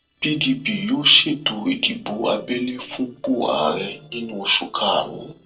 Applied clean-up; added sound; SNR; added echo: neural separator model SepFormer DNS4.